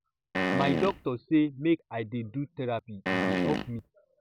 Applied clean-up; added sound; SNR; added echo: none; Fart; -2 dB; none.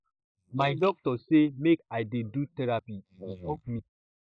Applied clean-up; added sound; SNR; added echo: neural mask model Resemble Enhance denoiser.